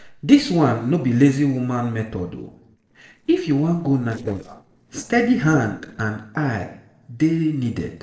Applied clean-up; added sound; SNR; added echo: neural separator model SepFormer DNS4.